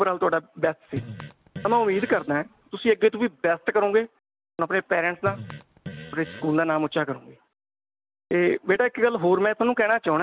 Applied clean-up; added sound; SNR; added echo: none; Fart; 15 dB; none.